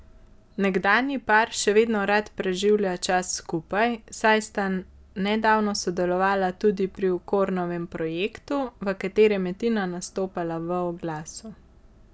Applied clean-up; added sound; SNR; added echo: none; none; none; none.